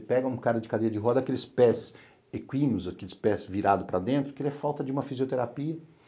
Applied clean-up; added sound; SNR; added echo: none; none; none; none.